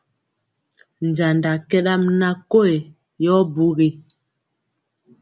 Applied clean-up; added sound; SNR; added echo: none; none; none; none.